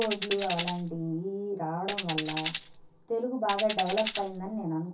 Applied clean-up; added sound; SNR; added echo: none; Tambourine; -1 dB; reverberation time 0.3 s.